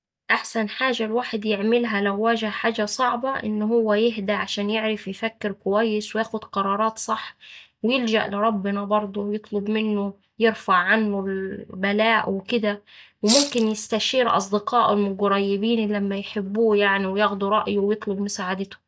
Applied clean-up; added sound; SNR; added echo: none; Rattle (instrument); 0 dB; none.